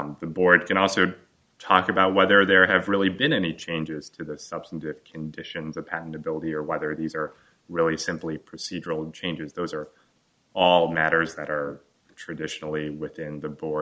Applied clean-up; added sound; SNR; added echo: none; none; none; none.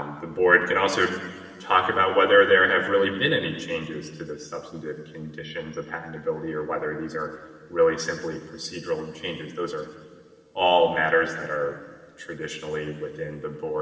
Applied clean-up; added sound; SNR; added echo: none; none; none; reverberation time 2.2 s.